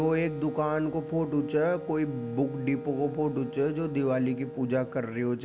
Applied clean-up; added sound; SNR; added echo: none; Wind instrument, woodwind instrument; 12 dB; none.